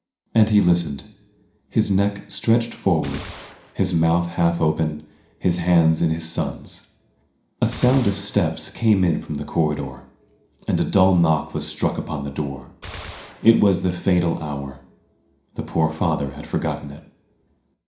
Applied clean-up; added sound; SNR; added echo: none; Gunshot, gunfire; 19 dB; reverberation time 0.5 s.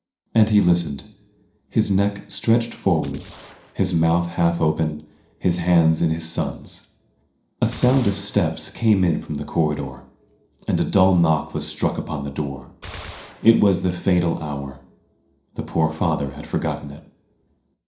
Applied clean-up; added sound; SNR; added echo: neural separator model SepFormer DNS4.